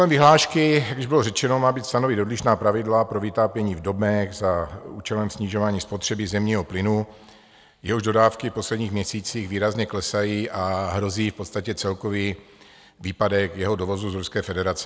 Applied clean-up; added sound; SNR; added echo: none; none; none; none.